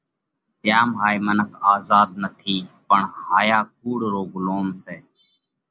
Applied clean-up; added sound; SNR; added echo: none; none; none; none.